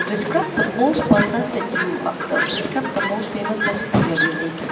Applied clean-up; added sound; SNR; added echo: none; Chirp, tweet; 2 dB; reverberation time 2.3 s.